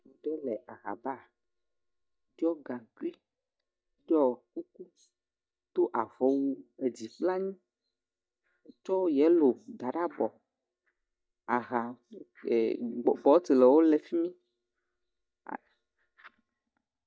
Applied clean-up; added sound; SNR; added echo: neural mask model DeepFilterNet 3.